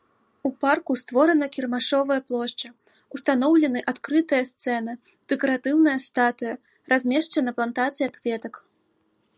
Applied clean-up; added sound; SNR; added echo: none; none; none; none.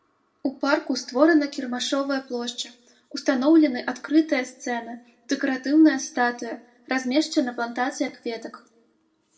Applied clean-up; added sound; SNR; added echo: none; none; none; reverberation time 0.4 s.